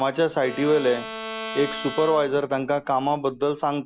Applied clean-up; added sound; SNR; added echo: none; Bowed string instrument; 13 dB; none.